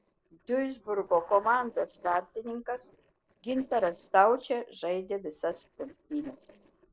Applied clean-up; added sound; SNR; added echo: neural separator model SepFormer DNS4.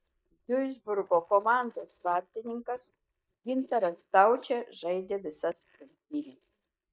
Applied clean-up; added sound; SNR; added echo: neural mask model DeepFilterNet 3.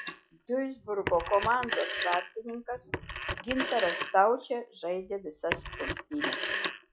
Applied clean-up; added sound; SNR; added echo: classical method log-MMSE.